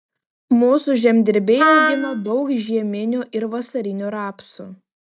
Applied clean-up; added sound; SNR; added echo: neural mask model DeepFilterNet 3.